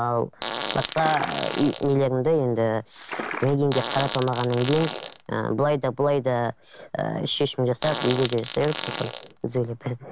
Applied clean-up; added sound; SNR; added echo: none; Fart + Liquid; 8 dB; none.